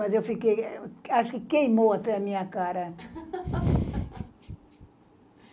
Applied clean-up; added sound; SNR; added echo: none; none; none; none.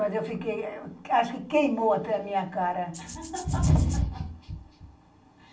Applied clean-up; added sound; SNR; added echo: none; Rattle (instrument); 16 dB; reverberation time 0.3 s.